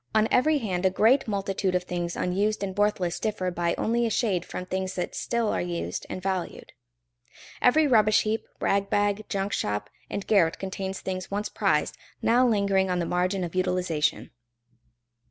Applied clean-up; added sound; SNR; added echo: none; none; none; none.